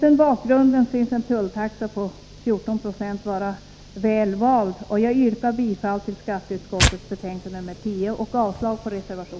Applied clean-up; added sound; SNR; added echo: none; Tearing; 5 dB; none.